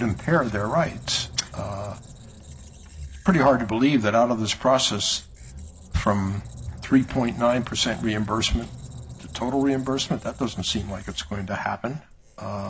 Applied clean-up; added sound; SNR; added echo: none; Squeak; 16 dB; none.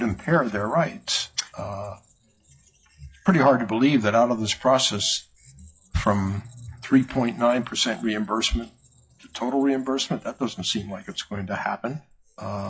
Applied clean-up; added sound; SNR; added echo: classical method log-MMSE.